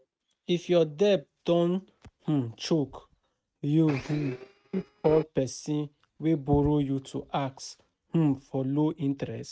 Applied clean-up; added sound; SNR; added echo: neural mask model RNNoise.